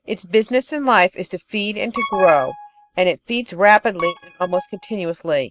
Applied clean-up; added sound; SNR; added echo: neural mask model RNNoise.